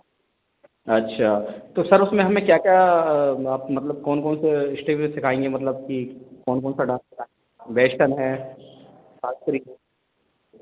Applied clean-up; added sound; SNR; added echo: none; none; none; none.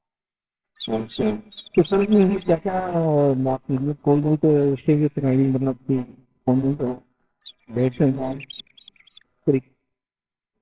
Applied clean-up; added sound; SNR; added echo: neural separator model SepFormer WHAMR!.